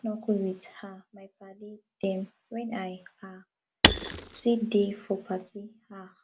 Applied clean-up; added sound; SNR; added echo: none; Shatter / Crushing; -4 dB; none.